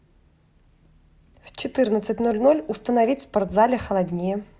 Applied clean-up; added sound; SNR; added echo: none; none; none; none.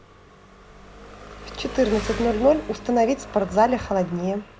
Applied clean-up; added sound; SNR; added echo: none; Engine; 13 dB; none.